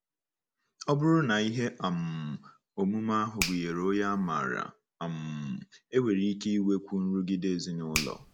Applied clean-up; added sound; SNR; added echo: none; Finger snapping; 14 dB; none.